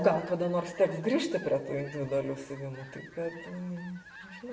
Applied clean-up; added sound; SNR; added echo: none; Fowl; 19 dB; reverberation time 0.6 s.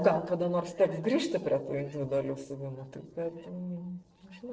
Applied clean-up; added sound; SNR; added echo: neural separator model SepFormer DNS4.